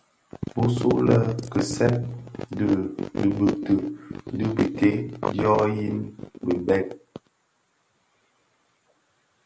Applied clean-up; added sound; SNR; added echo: none; none; none; none.